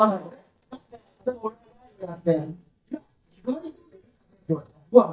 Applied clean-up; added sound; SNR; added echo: neural mask model DeepFilterNet 3.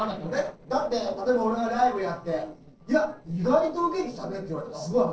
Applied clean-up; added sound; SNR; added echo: neural separator model SepFormer DNS4.